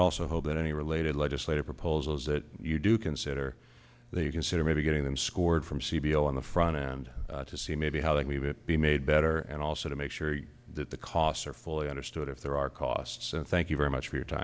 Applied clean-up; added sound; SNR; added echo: none; none; none; none.